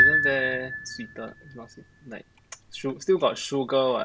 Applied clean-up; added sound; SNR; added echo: none; Piano; 0 dB; none.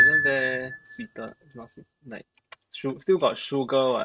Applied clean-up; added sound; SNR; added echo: neural mask model RNNoise.